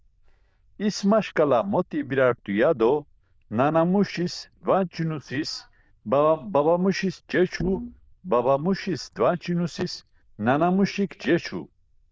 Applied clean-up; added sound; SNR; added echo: neural diffusion model UNIVERSE++.